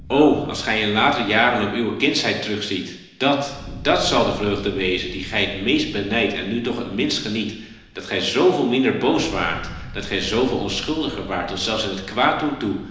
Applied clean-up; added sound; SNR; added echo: none; Fire; 17 dB; reverberation time 1.0 s.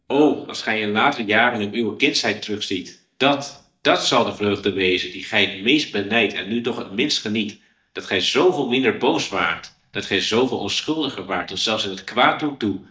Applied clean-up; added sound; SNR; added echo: neural mask model DeepFilterNet 3.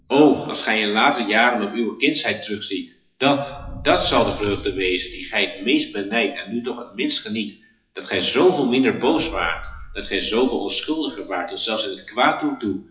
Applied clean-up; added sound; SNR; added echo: classical method WPE with log-MMSE.